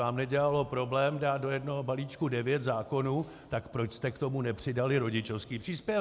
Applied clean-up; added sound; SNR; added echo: none; none; none; none.